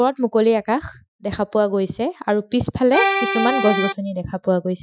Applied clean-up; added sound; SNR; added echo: classical method Wiener filter.